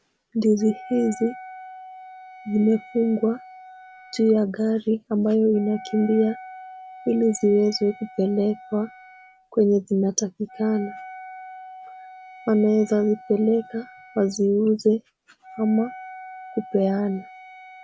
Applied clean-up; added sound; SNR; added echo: none; Wind instrument, woodwind instrument; 19 dB; none.